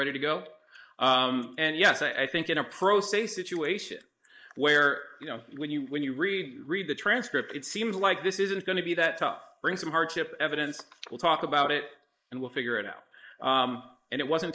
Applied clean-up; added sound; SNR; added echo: neural mask model Resemble Enhance denoiser.